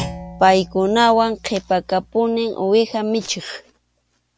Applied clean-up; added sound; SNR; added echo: none; Thump, thud; 18 dB; none.